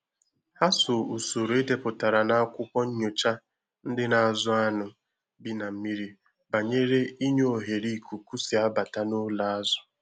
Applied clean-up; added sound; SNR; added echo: none; none; none; none.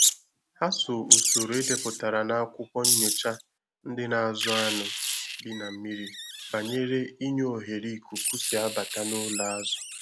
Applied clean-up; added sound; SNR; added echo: none; Wild animals; -2 dB; none.